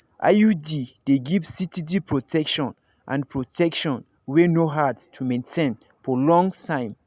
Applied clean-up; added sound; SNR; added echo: none; none; none; none.